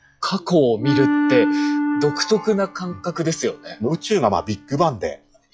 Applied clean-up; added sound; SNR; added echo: classical method log-MMSE.